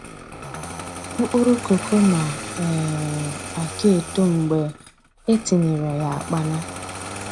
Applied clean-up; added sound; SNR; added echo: none; Engine starting; 10 dB; none.